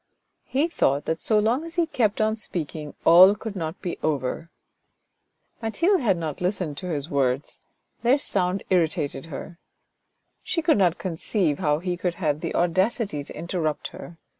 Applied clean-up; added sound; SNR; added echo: none; none; none; none.